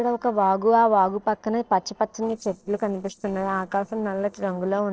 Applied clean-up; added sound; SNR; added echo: neural separator model SepFormer DNS4.